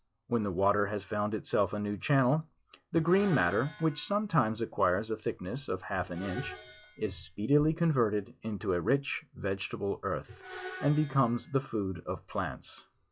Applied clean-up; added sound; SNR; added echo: classical method log-MMSE.